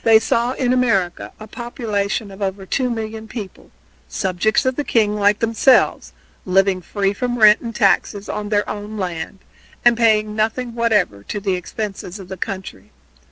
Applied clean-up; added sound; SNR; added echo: none; none; none; none.